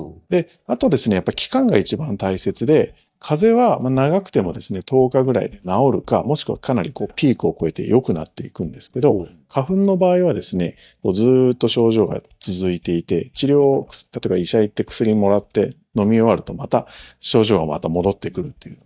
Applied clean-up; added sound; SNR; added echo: neural mask model DeepFilterNet 3.